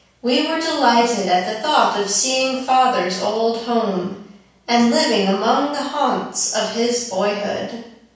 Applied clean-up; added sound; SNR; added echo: none; none; none; reverberation time 0.7 s.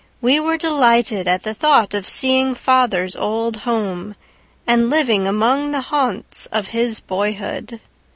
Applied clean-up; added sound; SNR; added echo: none; none; none; none.